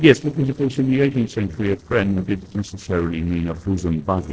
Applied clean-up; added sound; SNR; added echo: neural separator model SepFormer DNS4.